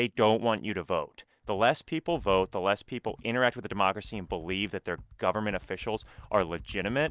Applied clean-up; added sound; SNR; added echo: neural mask model DeepFilterNet 3.